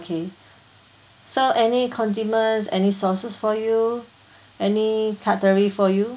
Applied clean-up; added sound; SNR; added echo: none; none; none; none.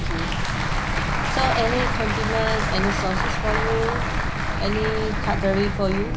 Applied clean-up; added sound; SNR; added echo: none; Applause + Boat, Water vehicle; -3 dB; none.